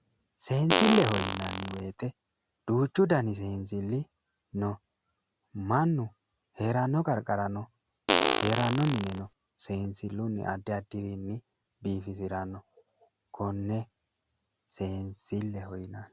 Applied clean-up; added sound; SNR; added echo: none; Fart; -3 dB; none.